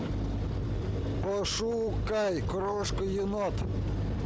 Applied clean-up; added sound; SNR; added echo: none; none; none; none.